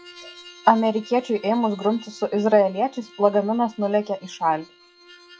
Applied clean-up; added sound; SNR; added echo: classical method log-MMSE.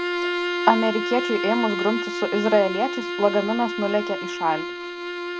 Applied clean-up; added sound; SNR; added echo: none; Bowed string instrument; 4 dB; none.